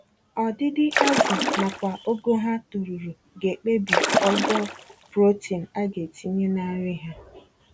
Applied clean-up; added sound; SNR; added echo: none; Splash, splatter; -2 dB; none.